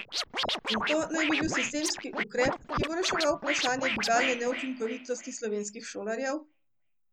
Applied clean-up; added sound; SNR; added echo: none; Scratching (performance technique); 2 dB; none.